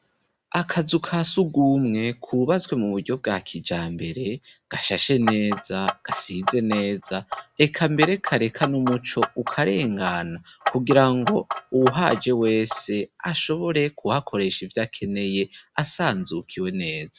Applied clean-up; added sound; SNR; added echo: none; Clock; 7 dB; none.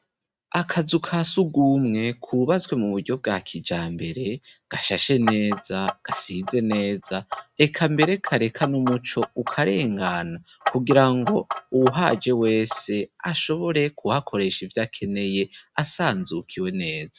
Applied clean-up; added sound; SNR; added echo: neural mask model RNNoise.